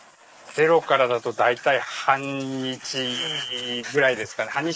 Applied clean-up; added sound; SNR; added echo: neural mask model Resemble Enhance denoiser.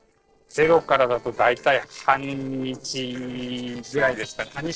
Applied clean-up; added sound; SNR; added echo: neural separator model SepFormer DNS4.